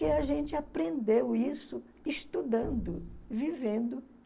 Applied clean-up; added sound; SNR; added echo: none; Explosion; 11 dB; none.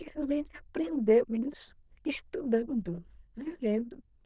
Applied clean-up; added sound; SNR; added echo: neural diffusion model UNIVERSE++.